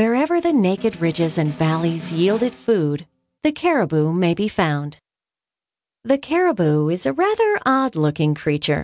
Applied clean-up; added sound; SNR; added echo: none; Snare drum; 18 dB; none.